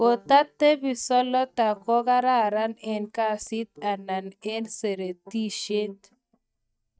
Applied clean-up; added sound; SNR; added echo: neural mask model DeepFilterNet 3.